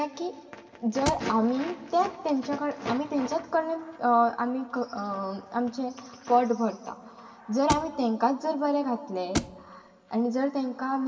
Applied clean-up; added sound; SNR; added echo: none; Thump, thud; 6 dB; reverberation time 1.7 s.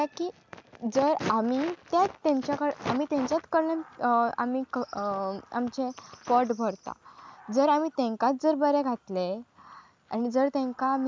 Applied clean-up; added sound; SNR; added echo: none; none; none; none.